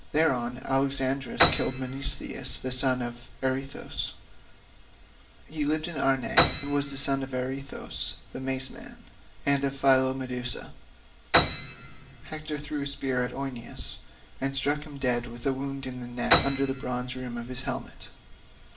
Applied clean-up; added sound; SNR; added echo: none; Piano; 5 dB; reverberation time 0.4 s.